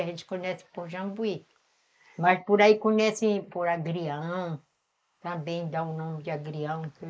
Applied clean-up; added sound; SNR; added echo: neural mask model Resemble Enhance denoiser.